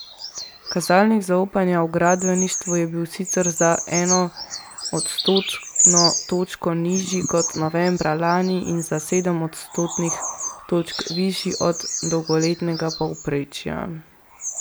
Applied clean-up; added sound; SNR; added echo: none; Bird vocalization, bird call, bird song; 6 dB; none.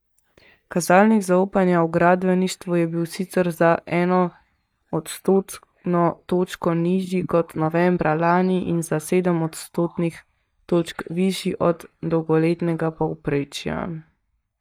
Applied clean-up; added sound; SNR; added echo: neural mask model DeepFilterNet 3.